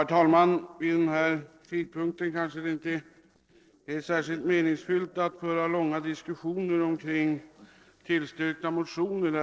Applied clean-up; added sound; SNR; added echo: neural separator model SepFormer DNS4.